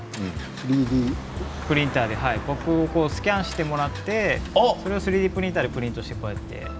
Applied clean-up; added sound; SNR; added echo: none; Traffic noise, roadway noise + Engine; 13 dB; none.